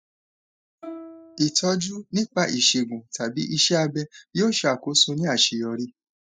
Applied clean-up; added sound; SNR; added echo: classical method spectral subtraction.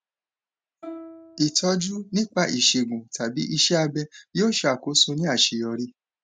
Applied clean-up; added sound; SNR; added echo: none; Plucked string instrument; 19 dB; none.